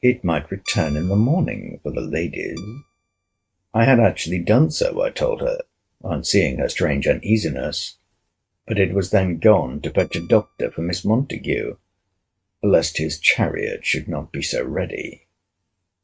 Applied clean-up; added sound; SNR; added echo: neural mask model RNNoise.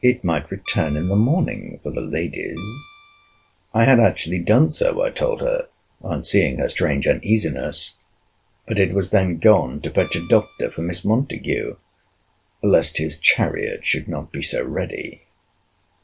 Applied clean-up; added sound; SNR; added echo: none; Guitar; 19 dB; none.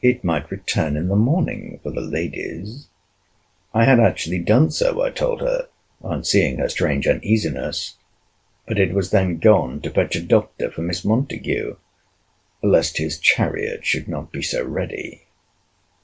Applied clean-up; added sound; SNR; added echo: none; none; none; none.